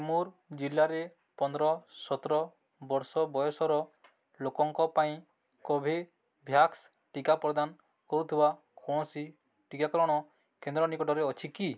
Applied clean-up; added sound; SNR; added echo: none; none; none; none.